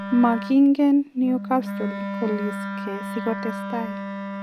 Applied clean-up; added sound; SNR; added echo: none; Wind instrument, woodwind instrument; 8 dB; none.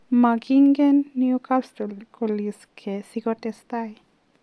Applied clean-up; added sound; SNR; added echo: none; none; none; none.